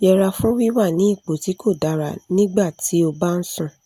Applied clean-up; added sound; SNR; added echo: none; none; none; none.